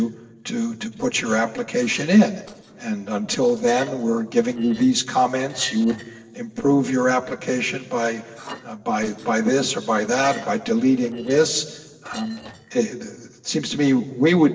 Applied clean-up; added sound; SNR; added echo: neural separator model SepFormer DNS4.